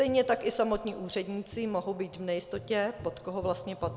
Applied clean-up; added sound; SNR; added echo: none; Tap; 17 dB; none.